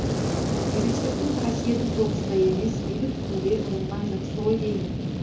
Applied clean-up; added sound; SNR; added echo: none; Fire; -1 dB; reverberation time 0.7 s.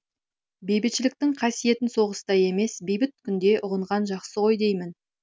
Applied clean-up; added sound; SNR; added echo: none; none; none; none.